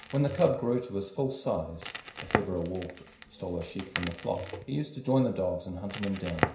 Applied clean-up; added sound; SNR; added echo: none; Crackle; 7 dB; reverberation time 0.5 s.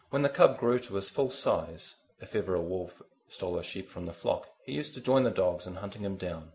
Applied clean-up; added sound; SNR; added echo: none; none; none; none.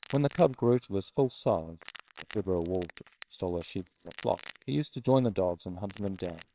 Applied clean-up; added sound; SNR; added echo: neural separator model SepFormer WHAMR!.